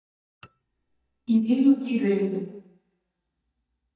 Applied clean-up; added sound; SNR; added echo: neural mask model DeepFilterNet 3.